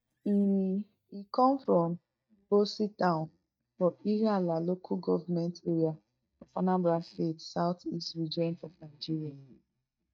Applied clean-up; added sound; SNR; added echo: neural mask model DeepFilterNet 3.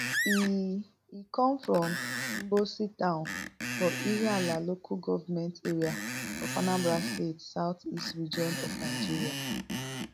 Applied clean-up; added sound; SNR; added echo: none; Screech; 5 dB; none.